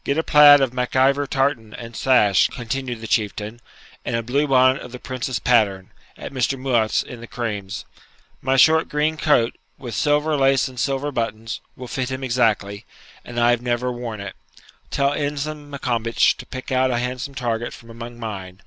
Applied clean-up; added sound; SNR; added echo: none; none; none; none.